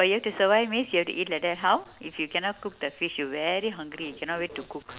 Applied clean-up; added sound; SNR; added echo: none; none; none; none.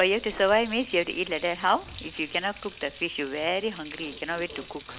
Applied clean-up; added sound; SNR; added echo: none; Water tap, faucet; 18 dB; none.